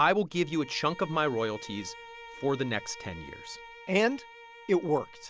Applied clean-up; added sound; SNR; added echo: none; Bowed string instrument; 17 dB; none.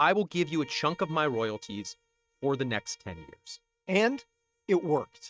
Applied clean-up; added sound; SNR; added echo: neural mask model RNNoise.